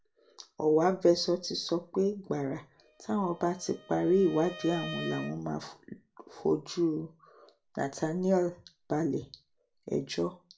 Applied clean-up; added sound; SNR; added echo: none; Bowed string instrument; 15 dB; reverberation time 0.2 s.